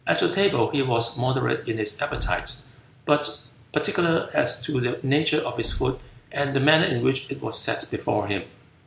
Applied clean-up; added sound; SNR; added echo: none; Thump, thud; 17 dB; none.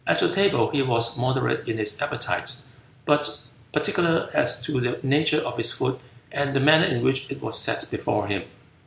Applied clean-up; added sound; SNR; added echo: none; none; none; none.